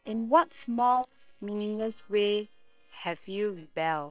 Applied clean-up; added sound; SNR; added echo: neural separator model SepFormer WHAM!.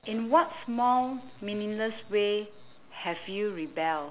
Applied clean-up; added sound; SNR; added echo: none; none; none; none.